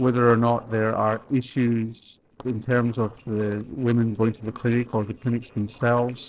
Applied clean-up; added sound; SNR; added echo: neural separator model SepFormer DNS4.